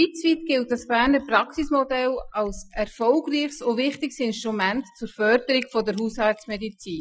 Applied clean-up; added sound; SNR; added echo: classical method Wiener filter.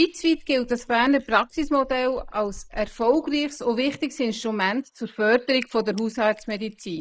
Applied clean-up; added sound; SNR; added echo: neural mask model Resemble Enhance denoiser.